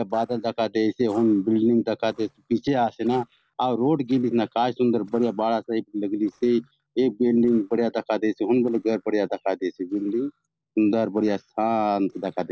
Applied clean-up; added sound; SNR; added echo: neural separator model SepFormer DNS4.